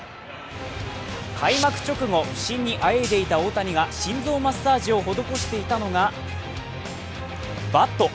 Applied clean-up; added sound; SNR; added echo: none; Hi-hat; 15 dB; none.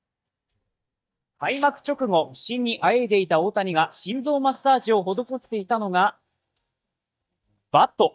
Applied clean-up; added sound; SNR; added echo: neural mask model DeepFilterNet 3.